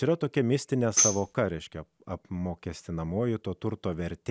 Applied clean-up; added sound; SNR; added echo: none; Tambourine; 1 dB; none.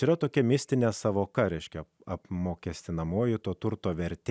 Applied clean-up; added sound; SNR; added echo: none; none; none; none.